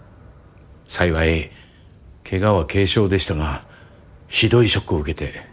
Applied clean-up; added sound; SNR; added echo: none; none; none; none.